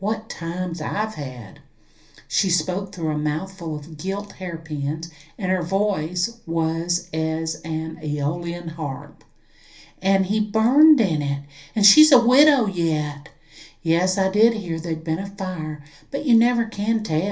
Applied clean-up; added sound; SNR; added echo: none; none; none; reverberation time 0.3 s.